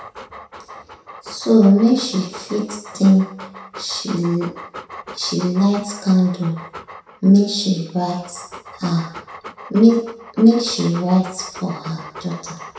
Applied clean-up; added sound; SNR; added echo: none; Dog; 18 dB; reverberation time 0.7 s.